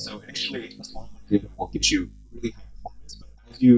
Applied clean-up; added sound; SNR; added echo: neural mask model DeepFilterNet 3.